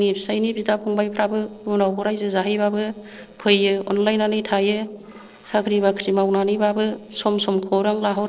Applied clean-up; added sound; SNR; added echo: neural separator model SepFormer DNS4.